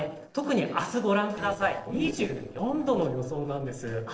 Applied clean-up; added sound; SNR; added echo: neural separator model SepFormer DNS4.